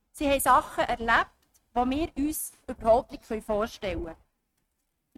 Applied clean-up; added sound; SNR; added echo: neural mask model RNNoise.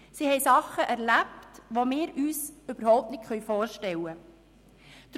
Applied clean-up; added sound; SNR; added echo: none; none; none; none.